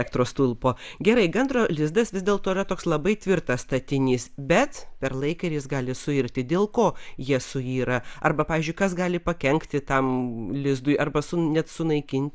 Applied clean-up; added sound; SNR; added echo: none; none; none; none.